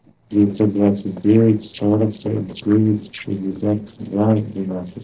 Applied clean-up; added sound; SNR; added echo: neural separator model SepFormer DNS4.